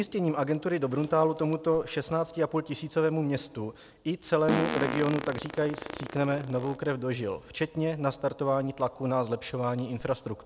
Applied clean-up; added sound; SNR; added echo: none; Fart; 12 dB; none.